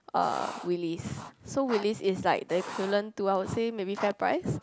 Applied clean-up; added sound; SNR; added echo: none; Writing; 14 dB; none.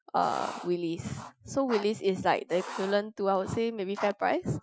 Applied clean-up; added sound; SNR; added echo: classical method Wiener filter.